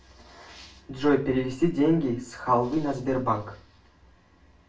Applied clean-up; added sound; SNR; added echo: none; none; none; reverberation time 0.3 s.